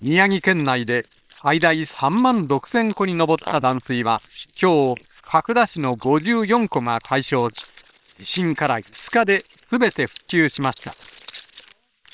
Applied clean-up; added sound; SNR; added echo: neural separator model SepFormer WHAM!.